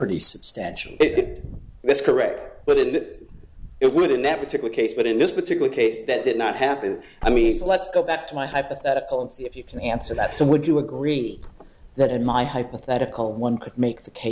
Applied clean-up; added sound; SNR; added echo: none; Wind / Car; 15 dB; none.